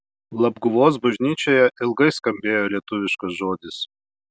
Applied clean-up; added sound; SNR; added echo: none; none; none; none.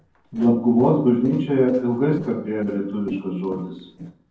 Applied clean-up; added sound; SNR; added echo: neural separator model SepFormer DNS4.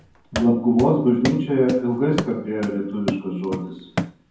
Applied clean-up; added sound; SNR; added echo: none; Run; 10 dB; reverberation time 0.9 s.